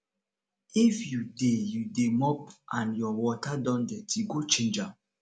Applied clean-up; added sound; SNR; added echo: none; none; none; none.